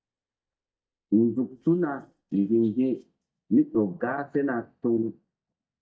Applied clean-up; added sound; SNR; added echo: neural mask model DeepFilterNet 3.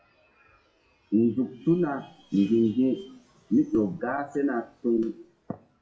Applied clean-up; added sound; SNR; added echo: classical method WPE with log-MMSE.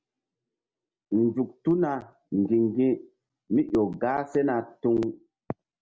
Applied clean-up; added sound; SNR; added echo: none; none; none; none.